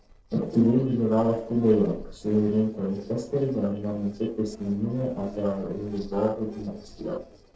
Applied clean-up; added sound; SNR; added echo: neural separator model SepFormer DNS4.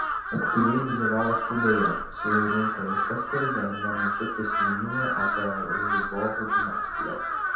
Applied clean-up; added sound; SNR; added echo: none; Crow; -2 dB; reverberation time 0.8 s.